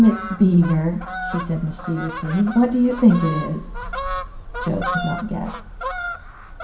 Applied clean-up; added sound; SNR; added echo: none; Fowl; 9 dB; reverberation time 0.5 s.